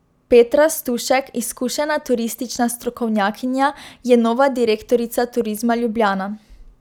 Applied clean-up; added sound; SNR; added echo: none; none; none; none.